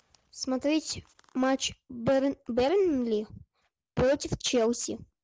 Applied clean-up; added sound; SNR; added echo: none; none; none; none.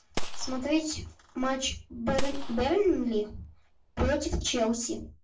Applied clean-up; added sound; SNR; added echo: none; Gunshot, gunfire; 4 dB; reverberation time 0.3 s.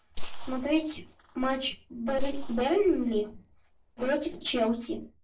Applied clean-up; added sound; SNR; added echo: neural separator model SepFormer DNS4.